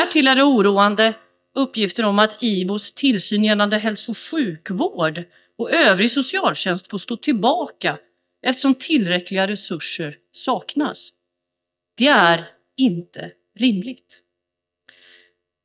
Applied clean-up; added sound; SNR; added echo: neural mask model DeepFilterNet 3.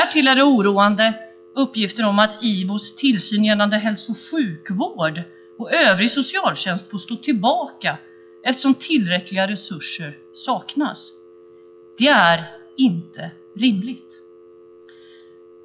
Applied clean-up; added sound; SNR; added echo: classical method log-MMSE.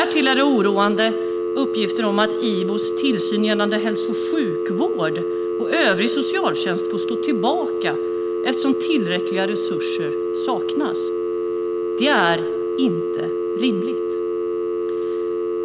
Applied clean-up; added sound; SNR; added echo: none; Telephone; -1 dB; none.